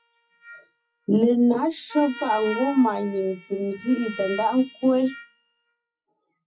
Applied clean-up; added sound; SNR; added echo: classical method WPE with log-MMSE.